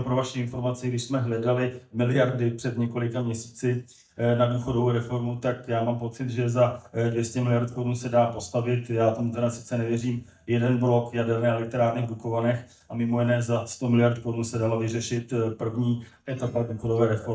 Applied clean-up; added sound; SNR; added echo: neural mask model DeepFilterNet 3.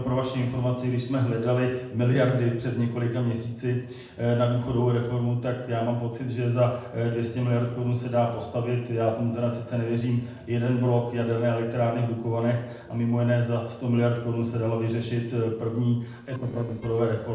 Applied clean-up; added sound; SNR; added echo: neural separator model SepFormer DNS4.